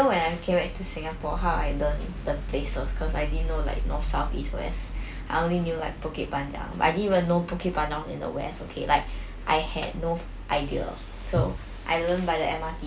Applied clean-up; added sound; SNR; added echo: none; none; none; none.